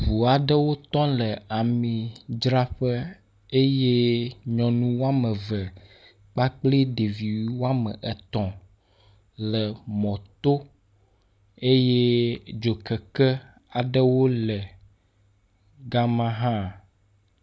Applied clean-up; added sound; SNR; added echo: none; none; none; none.